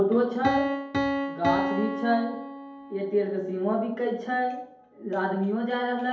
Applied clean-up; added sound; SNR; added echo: none; Piano; 5 dB; reverberation time 2.2 s.